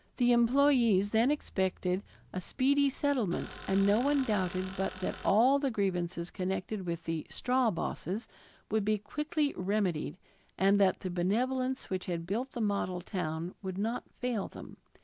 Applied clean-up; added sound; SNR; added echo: none; Tools; 13 dB; none.